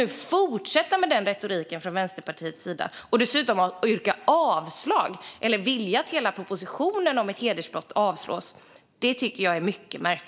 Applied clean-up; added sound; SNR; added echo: none; none; none; none.